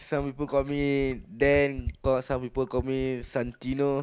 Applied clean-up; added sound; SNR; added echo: none; Fill (with liquid); 12 dB; none.